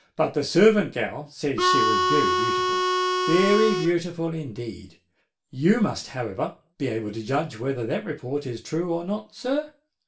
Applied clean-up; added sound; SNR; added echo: none; Harmonica; -3 dB; reverberation time 0.3 s.